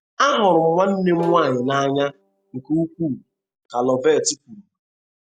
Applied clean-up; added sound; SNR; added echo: none; Bowed string instrument; 15 dB; none.